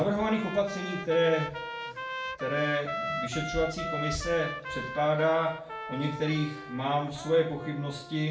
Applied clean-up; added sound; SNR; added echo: none; Trumpet; 8 dB; reverberation time 0.4 s.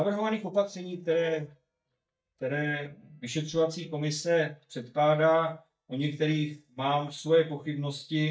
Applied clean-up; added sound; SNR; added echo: neural mask model DeepFilterNet 3.